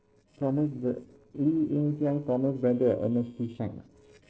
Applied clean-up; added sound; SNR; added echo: neural separator model SepFormer DNS4.